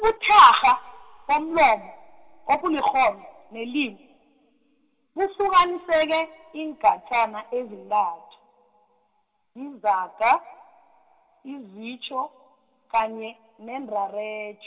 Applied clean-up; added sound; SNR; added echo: none; none; none; reverberation time 0.3 s.